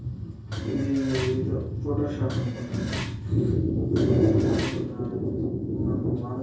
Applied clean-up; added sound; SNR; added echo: none; Dishes, pots, and pans; 15 dB; reverberation time 0.6 s.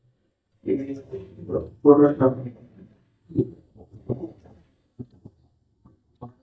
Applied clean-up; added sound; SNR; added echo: neural mask model DeepFilterNet 3.